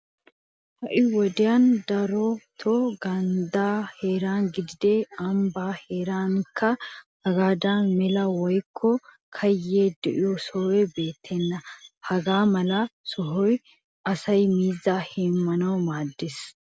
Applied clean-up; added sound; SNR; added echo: none; none; none; none.